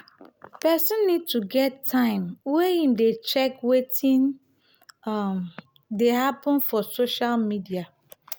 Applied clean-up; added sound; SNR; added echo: none; none; none; none.